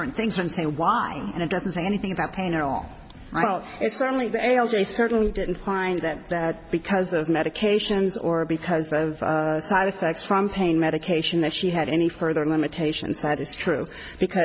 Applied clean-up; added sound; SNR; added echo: none; none; none; none.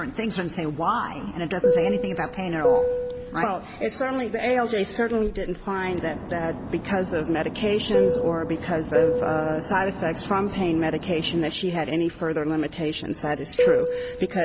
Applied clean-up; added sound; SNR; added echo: none; Fixed-wing aircraft, airplane; 2 dB; none.